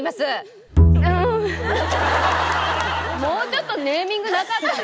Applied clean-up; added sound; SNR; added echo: none; Bowed string instrument; -1 dB; none.